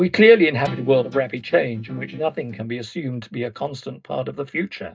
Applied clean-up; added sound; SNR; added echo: neural mask model DeepFilterNet 3.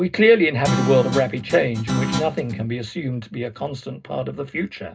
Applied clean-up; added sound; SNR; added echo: none; Guitar; 5 dB; reverberation time 0.2 s.